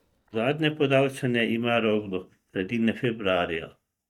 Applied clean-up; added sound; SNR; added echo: neural mask model DeepFilterNet 3.